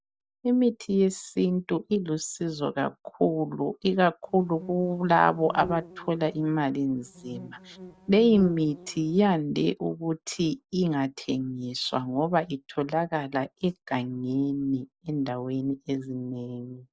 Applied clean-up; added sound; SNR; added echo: none; Insect; 15 dB; none.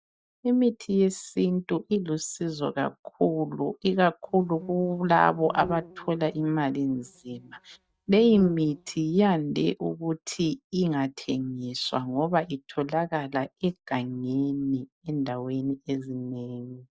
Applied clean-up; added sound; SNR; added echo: neural mask model DeepFilterNet 3.